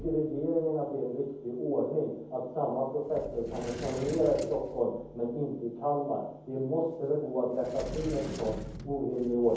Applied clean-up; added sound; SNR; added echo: none; Sliding door; 14 dB; reverberation time 0.9 s.